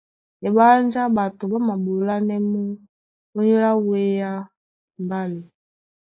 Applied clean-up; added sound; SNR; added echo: neural mask model Resemble Enhance denoiser.